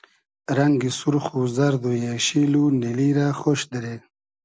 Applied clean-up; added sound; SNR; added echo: none; none; none; none.